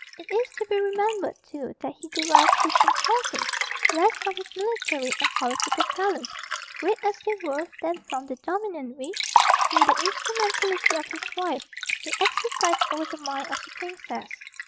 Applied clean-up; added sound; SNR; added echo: none; Liquid; -2 dB; none.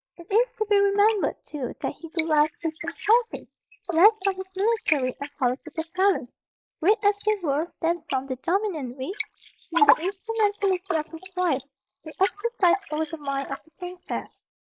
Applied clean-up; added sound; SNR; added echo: neural mask model Resemble Enhance denoiser.